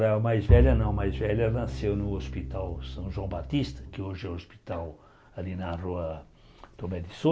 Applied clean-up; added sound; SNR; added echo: none; Bowed string instrument; -1 dB; none.